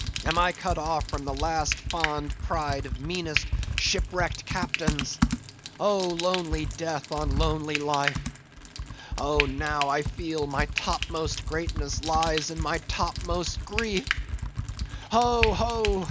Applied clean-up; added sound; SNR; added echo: none; Frying (food) + Computer keyboard; 2 dB; none.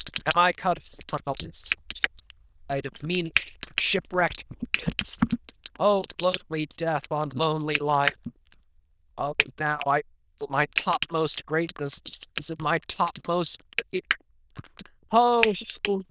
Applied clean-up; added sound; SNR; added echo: neural diffusion model UNIVERSE++.